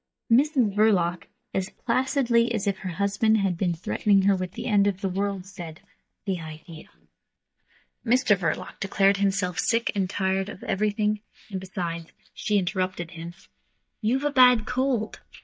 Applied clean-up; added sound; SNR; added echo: neural mask model DeepFilterNet 3.